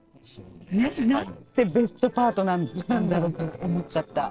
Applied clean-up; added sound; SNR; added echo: neural separator model SepFormer DNS4.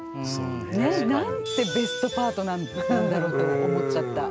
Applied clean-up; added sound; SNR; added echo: none; Wind instrument, woodwind instrument; 7 dB; none.